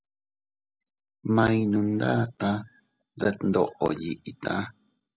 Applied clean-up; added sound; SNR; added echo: none; none; none; none.